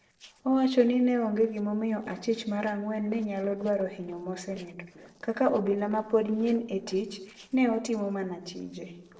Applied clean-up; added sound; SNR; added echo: neural separator model SepFormer DNS4.